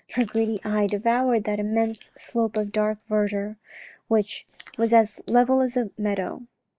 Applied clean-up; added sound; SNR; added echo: neural mask model Resemble Enhance denoiser.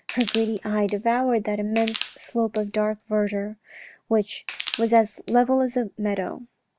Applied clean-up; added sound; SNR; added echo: none; Crushing; 14 dB; none.